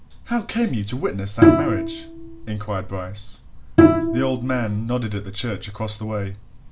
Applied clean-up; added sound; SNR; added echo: none; Bowed string instrument; -4 dB; none.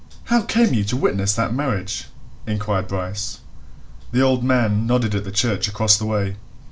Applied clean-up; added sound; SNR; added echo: none; none; none; none.